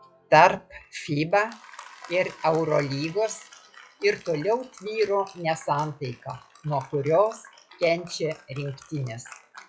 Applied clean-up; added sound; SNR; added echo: classical method log-MMSE.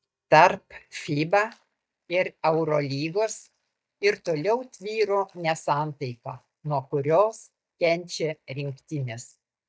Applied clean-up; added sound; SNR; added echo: neural mask model DeepFilterNet 3.